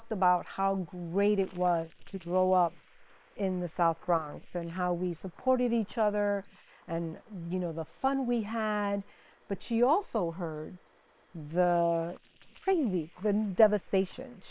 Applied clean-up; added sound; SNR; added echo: neural separator model SepFormer WHAM!.